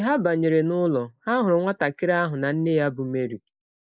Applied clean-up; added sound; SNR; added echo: neural mask model Resemble Enhance denoiser.